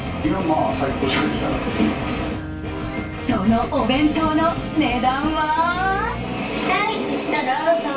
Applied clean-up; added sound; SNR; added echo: none; Bowed string instrument; 17 dB; reverberation time 0.3 s.